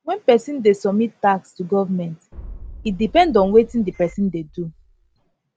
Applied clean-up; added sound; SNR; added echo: none; Boom; 18 dB; none.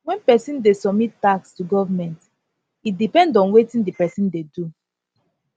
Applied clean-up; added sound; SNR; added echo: none; none; none; none.